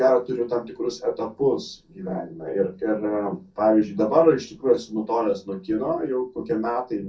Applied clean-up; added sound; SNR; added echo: none; none; none; reverberation time 0.3 s.